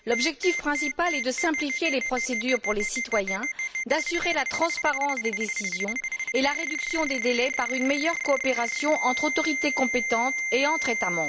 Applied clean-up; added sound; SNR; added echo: none; Ringtone; 3 dB; none.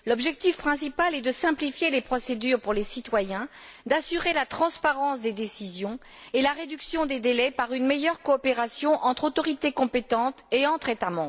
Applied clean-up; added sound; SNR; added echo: none; none; none; none.